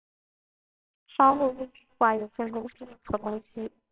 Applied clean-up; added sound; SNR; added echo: neural separator model SepFormer WHAMR!.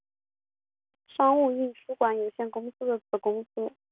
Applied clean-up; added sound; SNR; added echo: none; none; none; none.